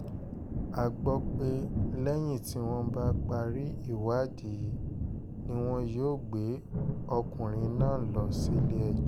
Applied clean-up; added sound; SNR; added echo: none; Thunder; 0 dB; none.